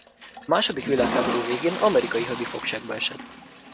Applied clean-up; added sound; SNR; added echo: none; Toilet flush; 6 dB; none.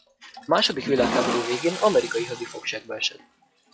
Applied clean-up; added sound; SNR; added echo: classical method log-MMSE.